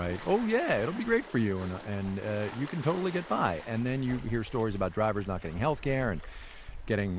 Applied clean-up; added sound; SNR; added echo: none; Waves, surf; 13 dB; none.